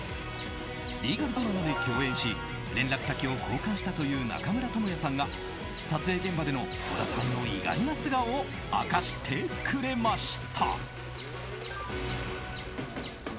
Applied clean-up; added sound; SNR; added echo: none; Bird vocalization, bird call, bird song; 17 dB; none.